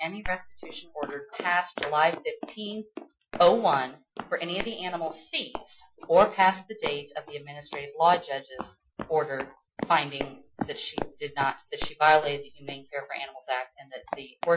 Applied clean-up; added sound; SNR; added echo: classical method Wiener filter.